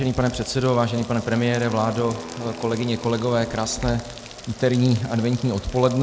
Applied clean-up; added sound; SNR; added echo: none; Wind instrument, woodwind instrument + Rain; 16 dB; none.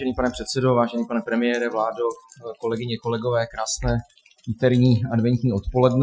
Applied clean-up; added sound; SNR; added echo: classical method Wiener filter.